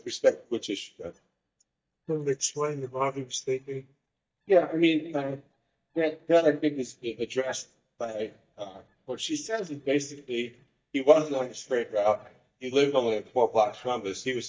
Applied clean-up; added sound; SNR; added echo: neural mask model DeepFilterNet 3.